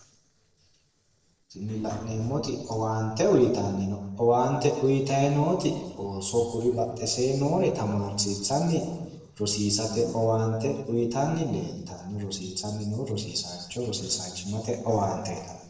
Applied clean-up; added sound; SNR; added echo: neural separator model SepFormer DNS4.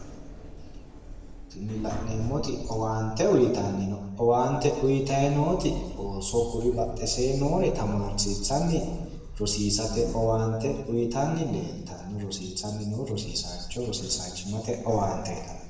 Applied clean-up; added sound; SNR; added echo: none; Sliding door; 9 dB; reverberation time 1.2 s.